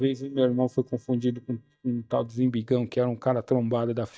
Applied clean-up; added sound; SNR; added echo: neural mask model DeepFilterNet 3.